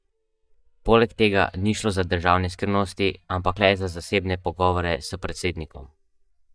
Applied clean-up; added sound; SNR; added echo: neural mask model DeepFilterNet 3.